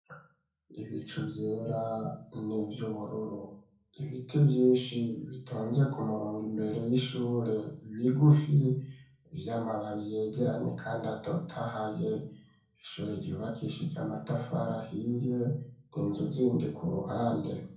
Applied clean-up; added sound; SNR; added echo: none; none; none; reverberation time 0.5 s.